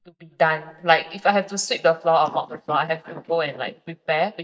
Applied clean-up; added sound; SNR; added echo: neural mask model DeepFilterNet 3.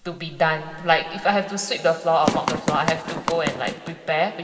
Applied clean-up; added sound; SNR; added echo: none; Run; 4 dB; reverberation time 2.3 s.